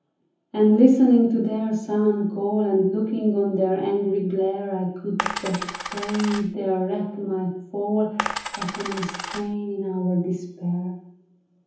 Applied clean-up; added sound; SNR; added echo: none; Coin (dropping); 8 dB; reverberation time 0.7 s.